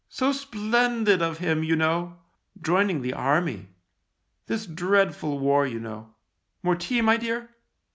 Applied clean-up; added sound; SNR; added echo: none; none; none; none.